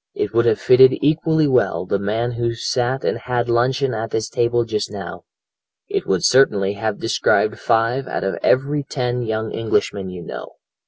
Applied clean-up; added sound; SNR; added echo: none; none; none; none.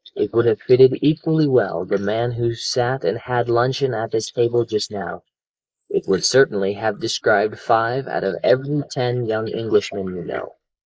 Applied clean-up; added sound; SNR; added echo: neural mask model Resemble Enhance denoiser.